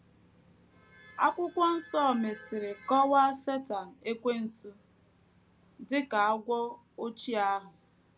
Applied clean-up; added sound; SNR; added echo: none; none; none; none.